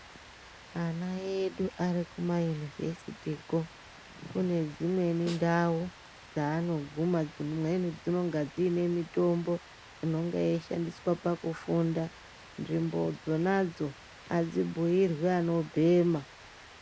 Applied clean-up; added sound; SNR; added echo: none; Snare drum + Rain; 20 dB; none.